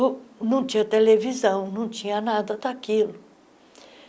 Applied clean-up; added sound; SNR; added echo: none; none; none; none.